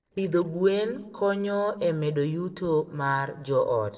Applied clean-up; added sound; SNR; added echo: neural separator model SepFormer DNS4.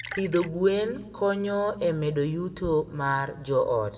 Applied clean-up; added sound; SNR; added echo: none; Liquid; 18 dB; reverberation time 1.0 s.